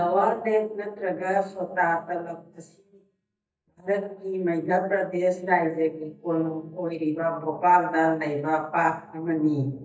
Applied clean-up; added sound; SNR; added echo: neural mask model DeepFilterNet 3.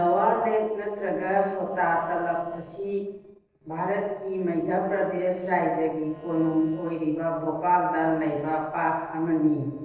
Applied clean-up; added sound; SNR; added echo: neural separator model SepFormer DNS4.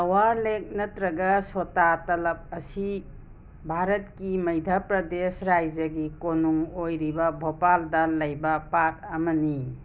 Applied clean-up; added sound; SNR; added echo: none; none; none; none.